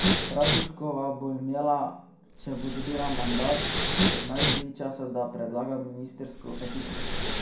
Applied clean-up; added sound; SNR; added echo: none; Respiratory sounds; -1 dB; reverberation time 0.5 s.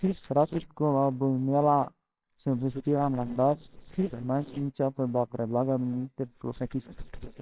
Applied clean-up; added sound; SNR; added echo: neural separator model SepFormer WHAMR!.